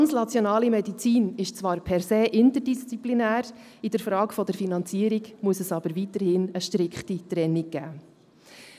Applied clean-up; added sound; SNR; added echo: none; none; none; none.